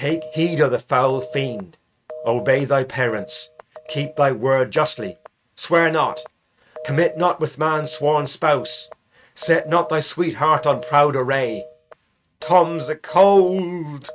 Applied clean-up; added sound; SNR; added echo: neural mask model RNNoise.